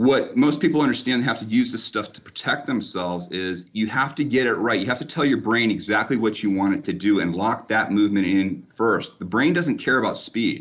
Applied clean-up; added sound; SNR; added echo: none; none; none; none.